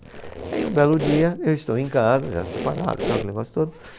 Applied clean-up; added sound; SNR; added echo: none; Squeak; 9 dB; none.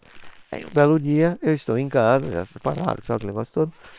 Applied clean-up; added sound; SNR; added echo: neural separator model SepFormer WHAM!.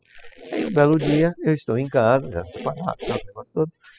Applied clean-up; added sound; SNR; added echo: classical method spectral subtraction.